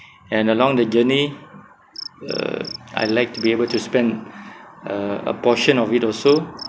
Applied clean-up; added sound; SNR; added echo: none; Cricket; 19 dB; none.